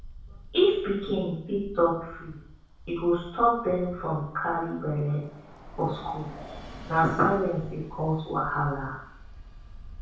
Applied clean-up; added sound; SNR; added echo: none; Bus; 16 dB; reverberation time 0.7 s.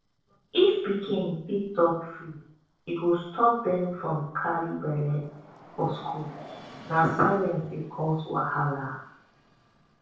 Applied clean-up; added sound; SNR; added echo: neural separator model SepFormer DNS4.